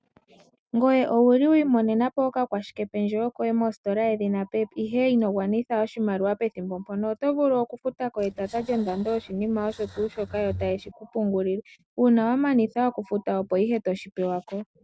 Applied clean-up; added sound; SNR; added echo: neural mask model RNNoise.